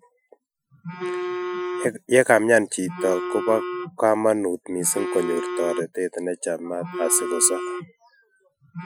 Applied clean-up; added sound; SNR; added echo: classical method Wiener filter.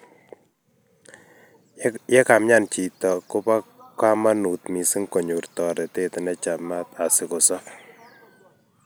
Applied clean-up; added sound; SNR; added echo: none; none; none; none.